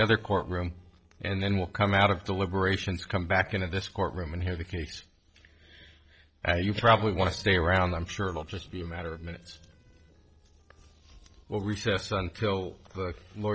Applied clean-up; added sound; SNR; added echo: neural separator model SepFormer DNS4.